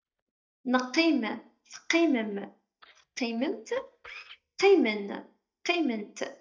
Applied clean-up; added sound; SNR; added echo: neural mask model DeepFilterNet 3.